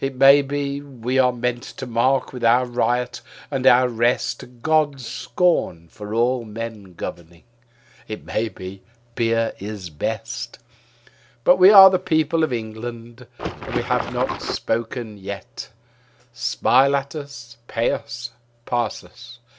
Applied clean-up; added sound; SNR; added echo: none; Water / Splash, splatter; 6 dB; none.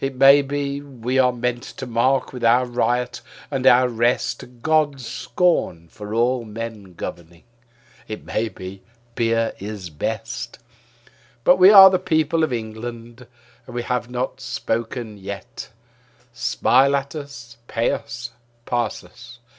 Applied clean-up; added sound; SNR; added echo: none; none; none; none.